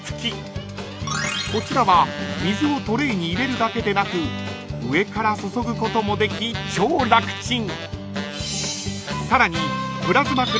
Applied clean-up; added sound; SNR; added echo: none; Tap; 20 dB; none.